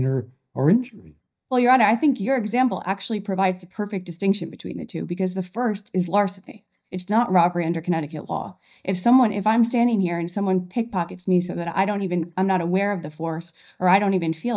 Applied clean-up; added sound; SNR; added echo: neural mask model DeepFilterNet 3.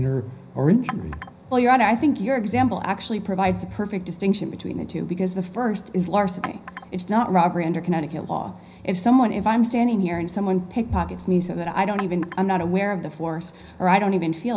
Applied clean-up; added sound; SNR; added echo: none; Chink, clink; 16 dB; reverberation time 0.5 s.